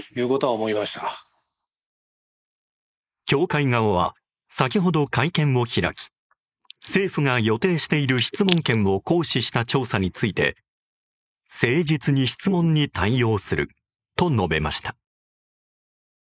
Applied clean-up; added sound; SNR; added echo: neural mask model Resemble Enhance denoiser.